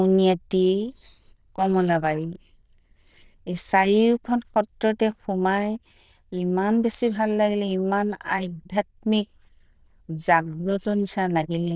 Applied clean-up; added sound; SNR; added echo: neural diffusion model UNIVERSE++.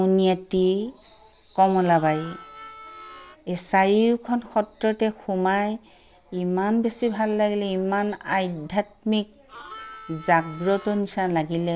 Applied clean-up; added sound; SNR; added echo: none; Harmonica; 18 dB; none.